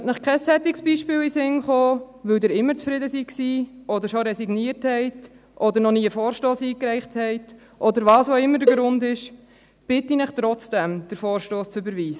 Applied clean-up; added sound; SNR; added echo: none; Cowbell; 3 dB; none.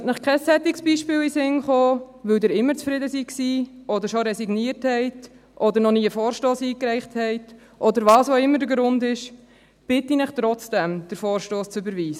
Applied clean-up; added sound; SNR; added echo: none; none; none; none.